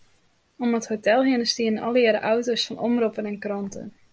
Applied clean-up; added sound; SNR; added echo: none; none; none; none.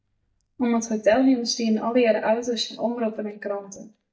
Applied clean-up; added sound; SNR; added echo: neural mask model DeepFilterNet 3.